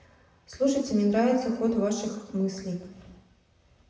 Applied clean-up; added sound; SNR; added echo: none; none; none; reverberation time 1.0 s.